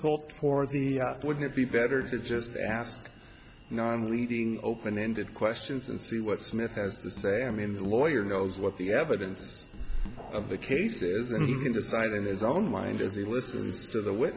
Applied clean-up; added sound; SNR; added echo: none; Musical instrument; 18 dB; none.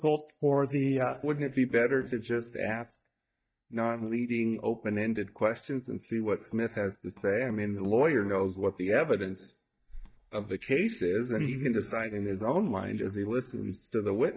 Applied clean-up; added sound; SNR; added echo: neural mask model DeepFilterNet 3.